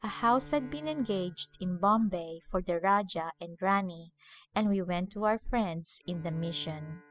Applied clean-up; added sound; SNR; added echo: classical method spectral subtraction.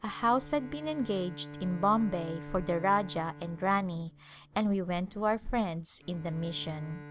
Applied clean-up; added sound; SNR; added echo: none; Bowed string instrument; 15 dB; none.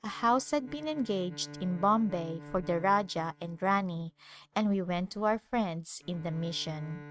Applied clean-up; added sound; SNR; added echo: neural mask model RNNoise.